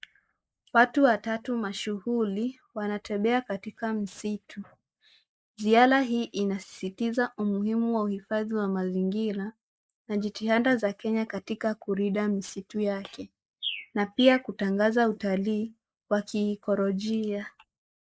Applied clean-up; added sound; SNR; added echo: neural mask model Resemble Enhance denoiser.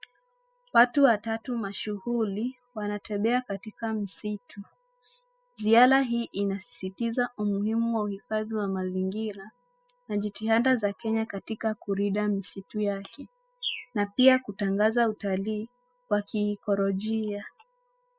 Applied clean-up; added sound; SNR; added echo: classical method spectral subtraction.